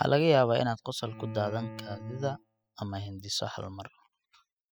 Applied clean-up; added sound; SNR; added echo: classical method spectral subtraction.